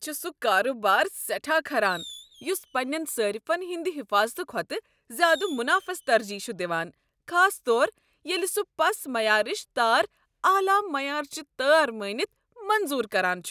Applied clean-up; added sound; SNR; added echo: none; Fireworks; 19 dB; none.